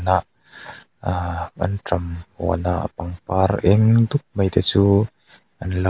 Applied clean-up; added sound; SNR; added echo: none; none; none; none.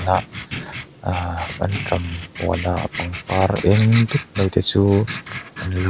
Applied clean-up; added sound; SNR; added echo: neural mask model Resemble Enhance denoiser.